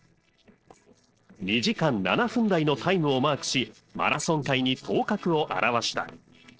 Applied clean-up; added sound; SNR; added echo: neural separator model SepFormer DNS4.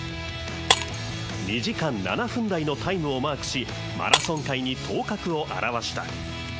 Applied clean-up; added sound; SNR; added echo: none; Shatter; 5 dB; none.